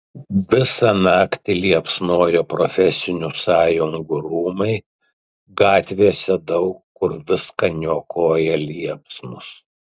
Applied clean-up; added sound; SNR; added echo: none; none; none; none.